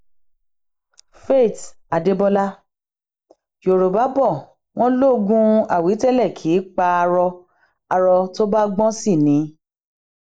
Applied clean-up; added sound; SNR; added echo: neural mask model Resemble Enhance denoiser.